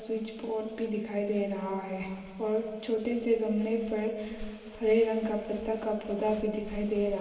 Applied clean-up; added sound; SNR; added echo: none; Crumpling, crinkling; 19 dB; reverberation time 2.5 s.